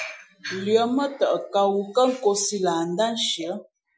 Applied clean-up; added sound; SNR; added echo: classical method Wiener filter.